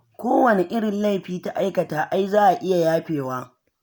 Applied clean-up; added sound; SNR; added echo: none; none; none; none.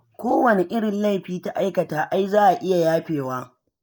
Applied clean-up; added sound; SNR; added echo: neural mask model Resemble Enhance denoiser.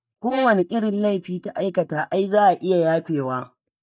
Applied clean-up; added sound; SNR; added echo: neural mask model DeepFilterNet 3.